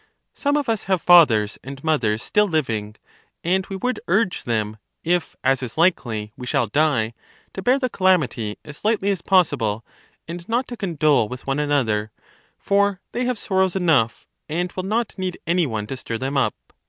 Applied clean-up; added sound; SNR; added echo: none; none; none; none.